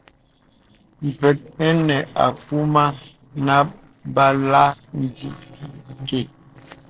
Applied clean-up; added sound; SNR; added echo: neural separator model SepFormer DNS4.